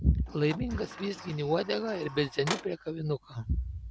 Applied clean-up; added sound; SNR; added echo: none; Sliding door; 12 dB; none.